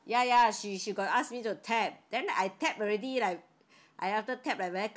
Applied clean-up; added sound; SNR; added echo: none; none; none; none.